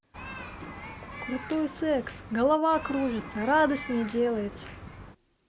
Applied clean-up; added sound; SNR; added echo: none; Human group actions; 13 dB; none.